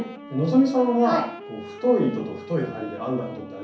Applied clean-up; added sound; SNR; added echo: none; Wind instrument, woodwind instrument; 16 dB; reverberation time 0.6 s.